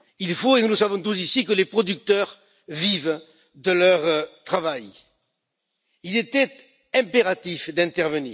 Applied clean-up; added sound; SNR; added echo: none; none; none; none.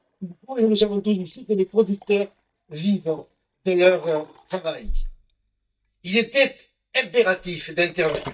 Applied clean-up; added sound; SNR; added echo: neural mask model DeepFilterNet 3.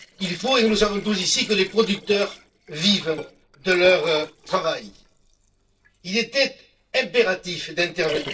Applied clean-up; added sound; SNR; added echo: neural separator model SepFormer DNS4.